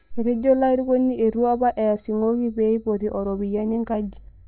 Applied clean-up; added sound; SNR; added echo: neural mask model DeepFilterNet 3.